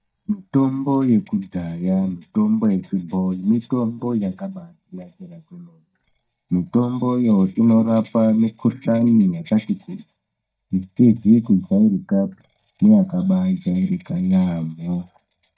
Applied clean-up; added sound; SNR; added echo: neural mask model DeepFilterNet 3.